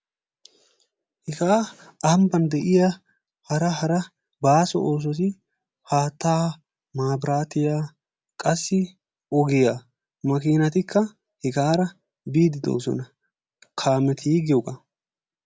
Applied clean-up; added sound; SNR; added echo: none; none; none; none.